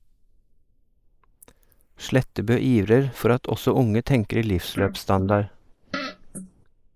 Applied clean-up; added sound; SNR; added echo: neural mask model Resemble Enhance denoiser.